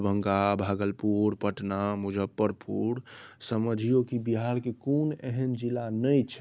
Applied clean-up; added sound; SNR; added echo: none; none; none; none.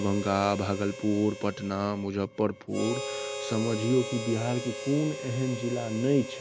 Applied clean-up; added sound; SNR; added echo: none; Harmonica; 9 dB; none.